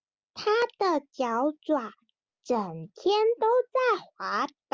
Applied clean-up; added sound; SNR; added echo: none; none; none; none.